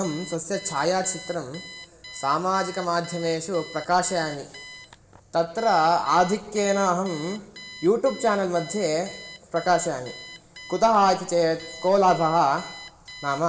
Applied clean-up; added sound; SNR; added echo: none; Alarm; 19 dB; reverberation time 1.2 s.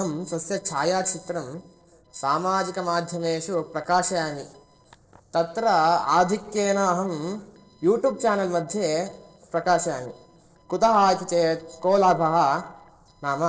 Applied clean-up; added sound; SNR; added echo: neural separator model SepFormer DNS4.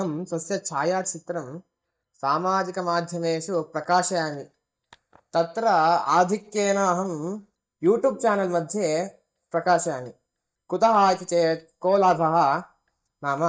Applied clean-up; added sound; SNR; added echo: neural mask model DeepFilterNet 3.